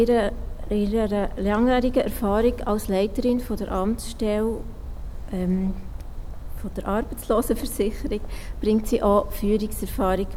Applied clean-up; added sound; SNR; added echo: none; Bird; 7 dB; none.